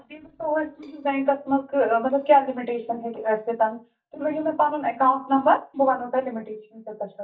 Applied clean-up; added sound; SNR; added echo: neural mask model DeepFilterNet 3.